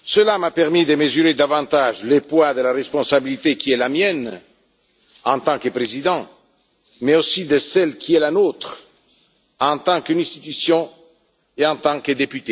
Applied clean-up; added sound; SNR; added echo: none; none; none; none.